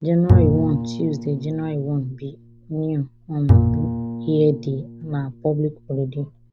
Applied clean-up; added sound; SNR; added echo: none; Bowed string instrument; 0 dB; none.